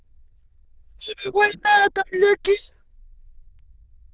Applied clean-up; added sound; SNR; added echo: neural diffusion model UNIVERSE++.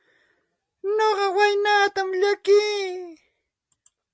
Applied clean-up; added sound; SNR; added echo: none; none; none; none.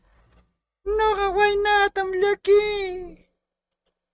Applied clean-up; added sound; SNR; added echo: neural mask model RNNoise.